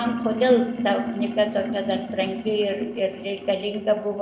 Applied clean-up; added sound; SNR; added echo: none; Sink (filling or washing); 6 dB; reverberation time 0.8 s.